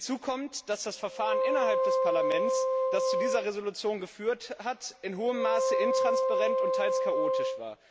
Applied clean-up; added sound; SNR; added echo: none; Wind instrument, woodwind instrument; -5 dB; none.